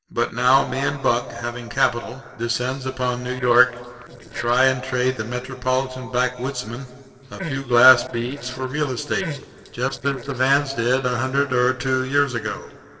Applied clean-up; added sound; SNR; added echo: neural separator model SepFormer DNS4.